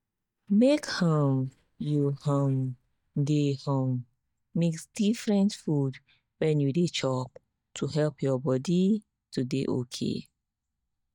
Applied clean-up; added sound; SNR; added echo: neural mask model DeepFilterNet 3.